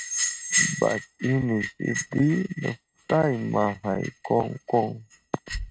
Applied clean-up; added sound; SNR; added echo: neural mask model RNNoise.